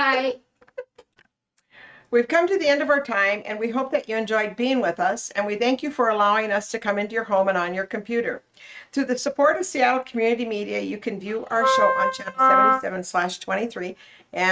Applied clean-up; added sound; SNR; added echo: neural mask model RNNoise.